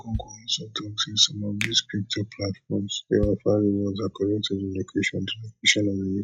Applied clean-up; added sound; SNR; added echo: classical method log-MMSE.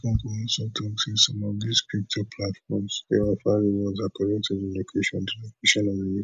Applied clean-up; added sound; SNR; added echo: neural mask model Resemble Enhance denoiser.